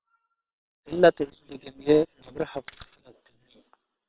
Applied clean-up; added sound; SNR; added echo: neural separator model SepFormer WHAM!.